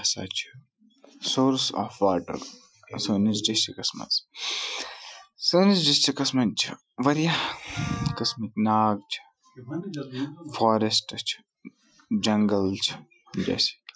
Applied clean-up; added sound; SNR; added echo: classical method Wiener filter.